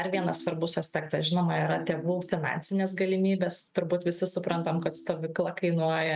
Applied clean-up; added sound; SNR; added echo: neural mask model RNNoise.